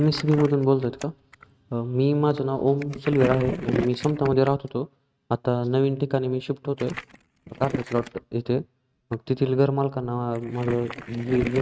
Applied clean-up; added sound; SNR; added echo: neural mask model RNNoise.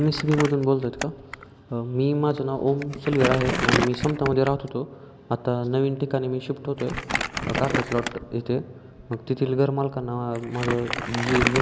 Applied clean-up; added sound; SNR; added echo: none; Crumpling, crinkling; 6 dB; none.